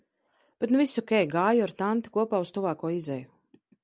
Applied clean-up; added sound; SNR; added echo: none; none; none; none.